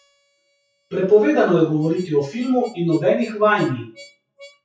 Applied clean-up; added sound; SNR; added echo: classical method WPE with log-MMSE.